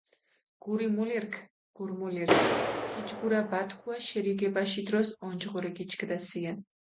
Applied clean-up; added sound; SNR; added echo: none; Clapping; 1 dB; none.